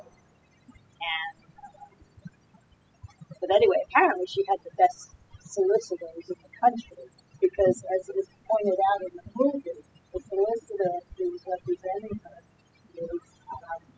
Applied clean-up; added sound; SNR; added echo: classical method spectral subtraction.